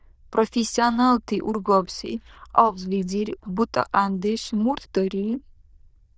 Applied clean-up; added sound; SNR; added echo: neural diffusion model UNIVERSE++.